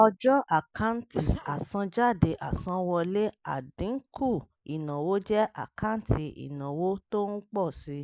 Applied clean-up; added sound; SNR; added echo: neural mask model Resemble Enhance denoiser.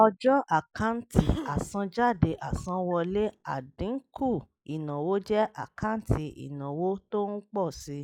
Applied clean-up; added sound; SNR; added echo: classical method log-MMSE.